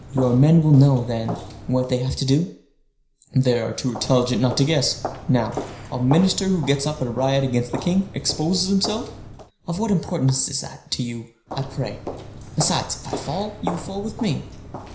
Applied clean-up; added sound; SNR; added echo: none; Walk, footsteps; 13 dB; reverberation time 0.5 s.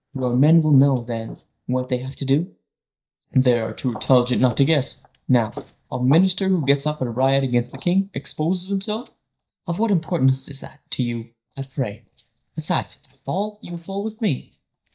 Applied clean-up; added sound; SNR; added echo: neural mask model DeepFilterNet 3.